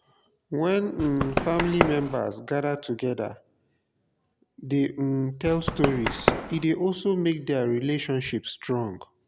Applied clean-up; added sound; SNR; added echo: none; Run; 0 dB; none.